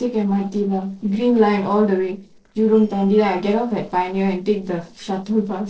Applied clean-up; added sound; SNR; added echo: neural separator model SepFormer DNS4.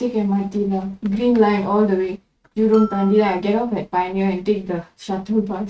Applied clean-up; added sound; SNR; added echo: neural mask model RNNoise.